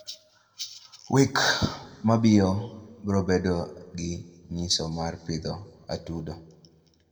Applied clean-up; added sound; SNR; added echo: none; none; none; reverberation time 0.9 s.